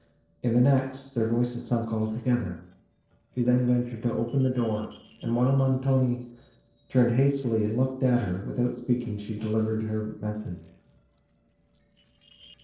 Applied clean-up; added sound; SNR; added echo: neural separator model SepFormer DNS4.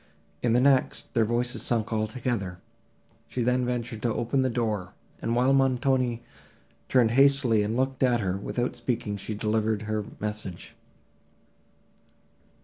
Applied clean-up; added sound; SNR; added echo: none; none; none; none.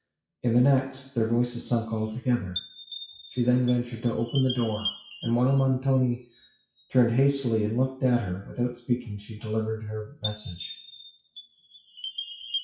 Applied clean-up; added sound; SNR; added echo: classical method WPE with log-MMSE.